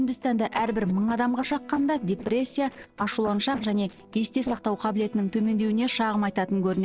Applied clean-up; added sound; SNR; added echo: neural separator model SepFormer DNS4.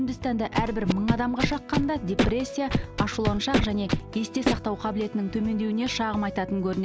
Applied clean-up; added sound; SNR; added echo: none; Scratching (performance technique); 3 dB; none.